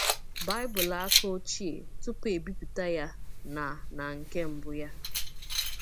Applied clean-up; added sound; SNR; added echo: none; Keys jangling; -3 dB; none.